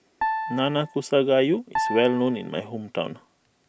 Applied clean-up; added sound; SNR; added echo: none; Piano; 7 dB; none.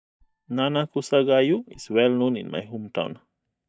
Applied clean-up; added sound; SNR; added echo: neural mask model DeepFilterNet 3.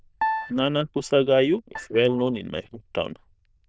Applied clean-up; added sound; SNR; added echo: neural diffusion model UNIVERSE++.